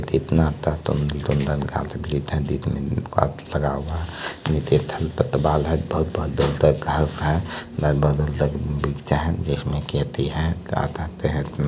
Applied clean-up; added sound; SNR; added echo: none; none; none; none.